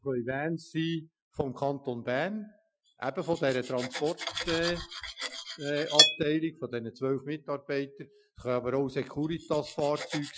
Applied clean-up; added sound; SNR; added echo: classical method Wiener filter.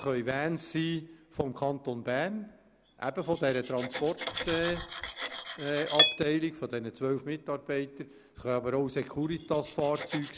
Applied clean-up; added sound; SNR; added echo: none; Cutlery, silverware; 3 dB; none.